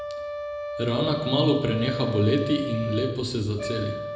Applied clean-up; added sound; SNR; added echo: none; Brass instrument; 7 dB; reverberation time 0.8 s.